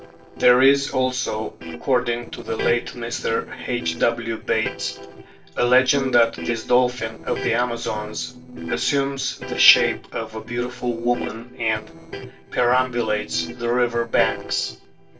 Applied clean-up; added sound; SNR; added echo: neural separator model SepFormer DNS4.